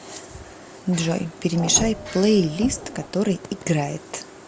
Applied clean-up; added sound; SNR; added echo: none; Printer; 11 dB; none.